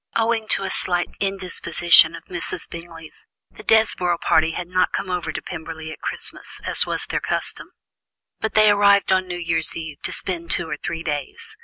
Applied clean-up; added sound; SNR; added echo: none; none; none; none.